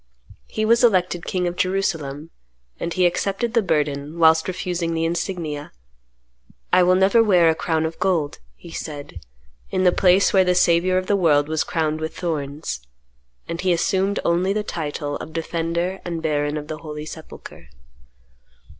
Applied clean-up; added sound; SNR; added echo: none; none; none; none.